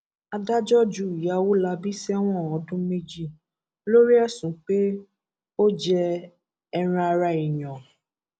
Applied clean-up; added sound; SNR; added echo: none; none; none; none.